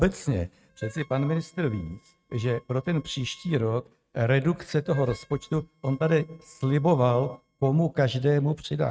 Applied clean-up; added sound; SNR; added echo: neural mask model RNNoise.